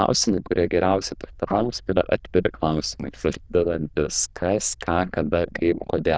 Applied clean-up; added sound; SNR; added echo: neural diffusion model UNIVERSE++.